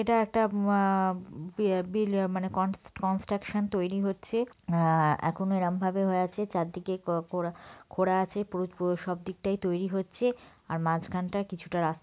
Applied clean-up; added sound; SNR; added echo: none; none; none; none.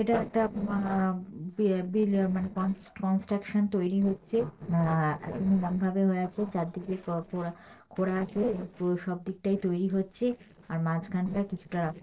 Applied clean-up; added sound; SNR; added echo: neural separator model SepFormer DNS4.